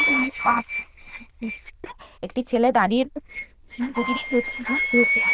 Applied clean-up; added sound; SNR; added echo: neural diffusion model UNIVERSE++.